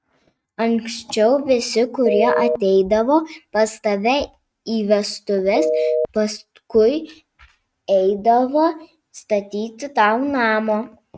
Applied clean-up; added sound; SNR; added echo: neural mask model RNNoise.